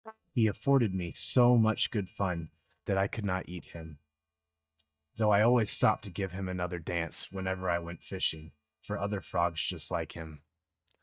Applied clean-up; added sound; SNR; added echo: neural mask model DeepFilterNet 3.